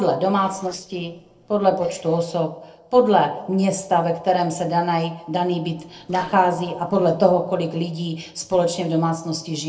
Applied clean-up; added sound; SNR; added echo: neural separator model SepFormer DNS4.